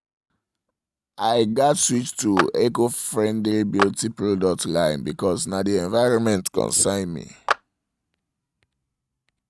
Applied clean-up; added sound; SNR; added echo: neural mask model RNNoise.